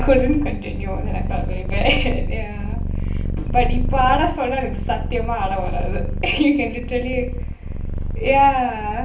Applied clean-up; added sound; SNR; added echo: none; Purr; 1 dB; reverberation time 0.3 s.